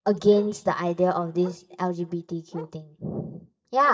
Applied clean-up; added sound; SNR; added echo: neural mask model DeepFilterNet 3.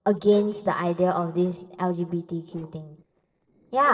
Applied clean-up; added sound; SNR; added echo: neural separator model SepFormer DNS4.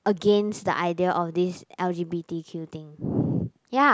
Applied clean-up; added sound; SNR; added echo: none; none; none; none.